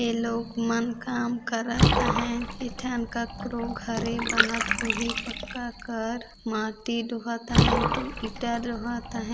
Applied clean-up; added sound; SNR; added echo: none; Bathtub (filling or washing) / Water; -1 dB; none.